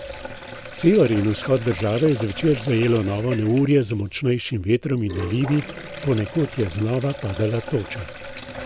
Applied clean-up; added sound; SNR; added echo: none; Sink (filling or washing); 13 dB; none.